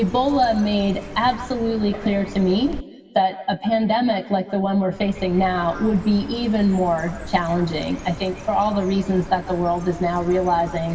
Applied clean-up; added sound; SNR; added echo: none; Chirp, tweet; 15 dB; reverberation time 1.4 s.